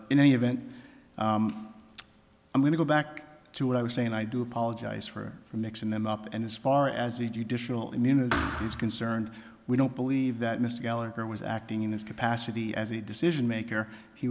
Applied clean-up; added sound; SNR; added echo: none; Thump, thud; 6 dB; none.